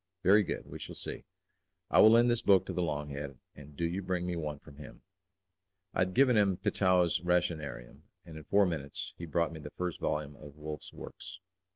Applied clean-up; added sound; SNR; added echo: none; none; none; none.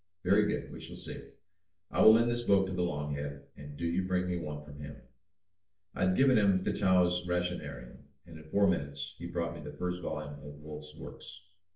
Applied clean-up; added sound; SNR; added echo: none; none; none; reverberation time 0.4 s.